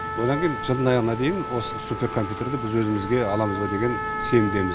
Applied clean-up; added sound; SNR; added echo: none; Trumpet; 7 dB; none.